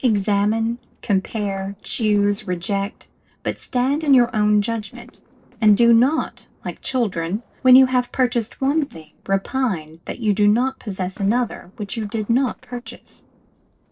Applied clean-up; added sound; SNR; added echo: neural separator model SepFormer DNS4.